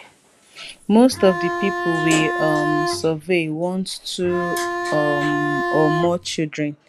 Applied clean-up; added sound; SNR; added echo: none; Bowed string instrument; 3 dB; none.